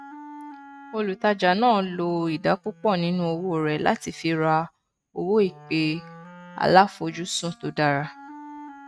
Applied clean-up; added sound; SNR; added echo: neural mask model RNNoise.